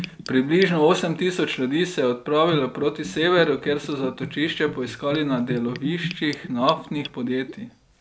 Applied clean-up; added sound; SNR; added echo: none; Bathtub (filling or washing) / Gurgling; 13 dB; none.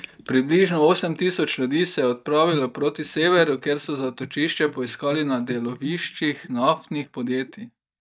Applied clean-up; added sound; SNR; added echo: neural mask model DeepFilterNet 3.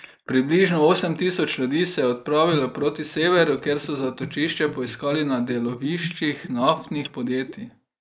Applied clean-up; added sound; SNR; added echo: neural mask model Resemble Enhance denoiser.